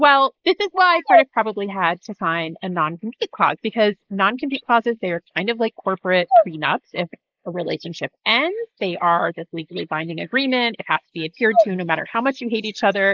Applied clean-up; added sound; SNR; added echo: neural mask model Resemble Enhance denoiser.